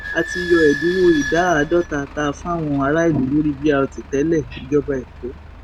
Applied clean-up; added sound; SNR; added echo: none; Squeak / Idling; 12 dB; none.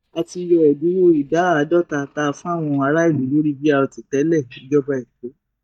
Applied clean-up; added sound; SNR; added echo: neural mask model DeepFilterNet 3.